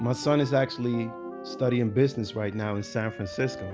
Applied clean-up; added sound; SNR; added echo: none; Wind instrument, woodwind instrument; 16 dB; none.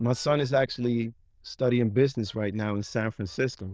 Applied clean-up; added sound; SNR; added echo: neural diffusion model UNIVERSE++.